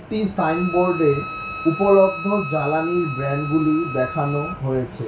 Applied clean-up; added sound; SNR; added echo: none; Wind instrument, woodwind instrument; 11 dB; reverberation time 0.3 s.